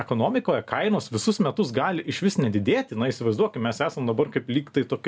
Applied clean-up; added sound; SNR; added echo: none; none; none; none.